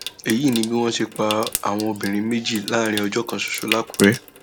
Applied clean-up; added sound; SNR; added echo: none; Trickle, dribble / Sink (filling or washing) / Water tap, faucet; 11 dB; none.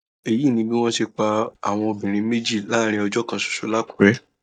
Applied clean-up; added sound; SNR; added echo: neural mask model DeepFilterNet 3.